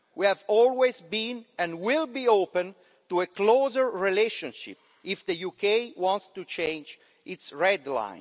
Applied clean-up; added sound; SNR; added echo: none; none; none; none.